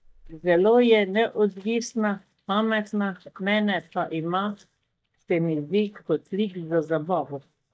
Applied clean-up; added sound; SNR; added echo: neural mask model DeepFilterNet 3.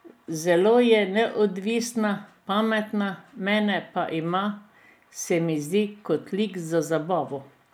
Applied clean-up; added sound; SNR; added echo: none; none; none; none.